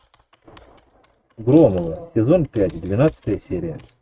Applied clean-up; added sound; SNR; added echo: neural mask model RNNoise.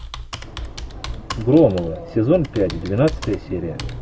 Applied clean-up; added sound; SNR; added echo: none; Computer keyboard; 12 dB; none.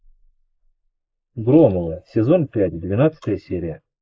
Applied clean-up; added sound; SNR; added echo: neural mask model Resemble Enhance denoiser.